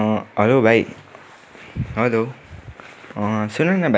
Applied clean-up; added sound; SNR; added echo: none; none; none; none.